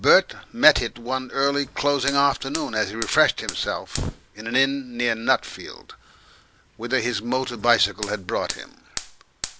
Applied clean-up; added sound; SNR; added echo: none; Fire; 14 dB; none.